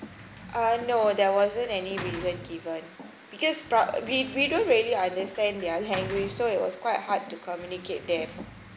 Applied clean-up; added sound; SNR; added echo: none; Sliding door / Slam + Thump, thud; 16 dB; none.